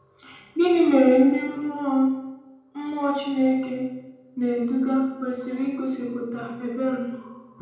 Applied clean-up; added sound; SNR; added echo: none; none; none; reverberation time 0.9 s.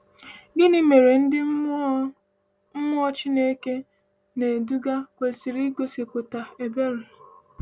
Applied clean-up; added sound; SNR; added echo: none; none; none; none.